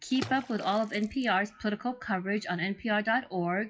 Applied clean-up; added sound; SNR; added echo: classical method WPE with log-MMSE.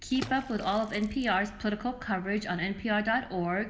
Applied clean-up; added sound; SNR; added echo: none; Water / Splash, splatter; 18 dB; reverberation time 2.1 s.